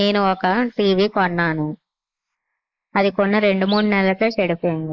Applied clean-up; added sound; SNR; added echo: neural mask model Resemble Enhance denoiser.